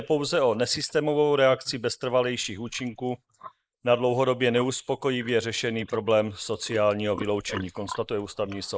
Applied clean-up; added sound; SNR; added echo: neural mask model Resemble Enhance denoiser.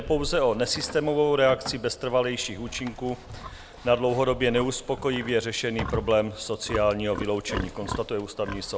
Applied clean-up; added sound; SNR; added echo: none; Livestock, farm animals, working animals; 12 dB; none.